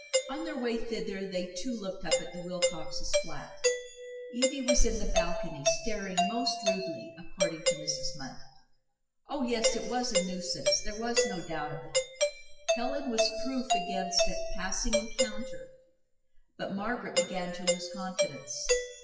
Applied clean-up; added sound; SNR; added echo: classical method WPE with log-MMSE.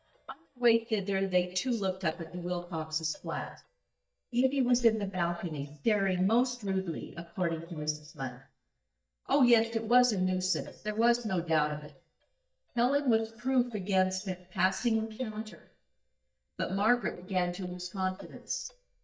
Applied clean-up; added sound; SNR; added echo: neural mask model DeepFilterNet 3.